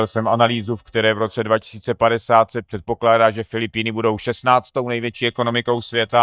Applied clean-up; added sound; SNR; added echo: neural mask model DeepFilterNet 3.